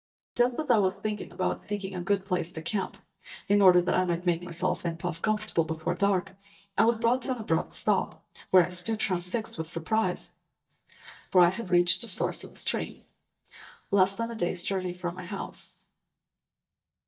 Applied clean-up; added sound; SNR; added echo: neural mask model DeepFilterNet 3.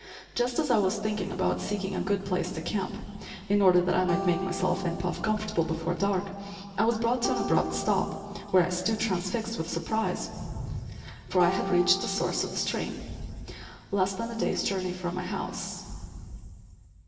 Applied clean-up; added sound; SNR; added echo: none; Acoustic guitar; 11 dB; reverberation time 2.5 s.